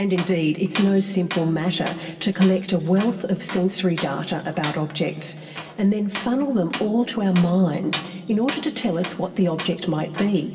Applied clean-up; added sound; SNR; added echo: none; Tools; 14 dB; reverberation time 2.4 s.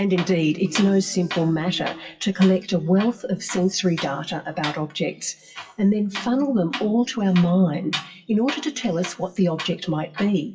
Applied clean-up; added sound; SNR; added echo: classical method WPE with log-MMSE.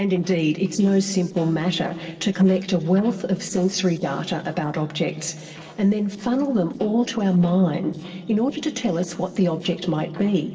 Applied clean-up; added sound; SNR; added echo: neural separator model SepFormer DNS4.